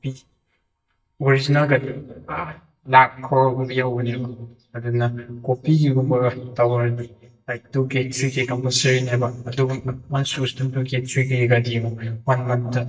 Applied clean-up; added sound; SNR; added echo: neural mask model DeepFilterNet 3.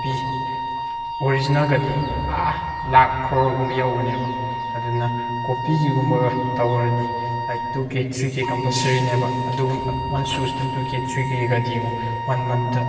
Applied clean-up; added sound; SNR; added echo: none; Wind instrument, woodwind instrument; 5 dB; reverberation time 2.6 s.